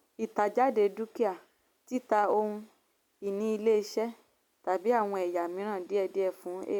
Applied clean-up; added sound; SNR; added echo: none; none; none; none.